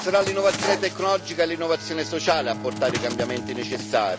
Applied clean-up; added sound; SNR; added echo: none; Dog + Bowed string instrument; 8 dB; none.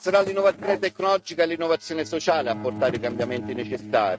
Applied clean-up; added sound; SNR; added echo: neural mask model RNNoise.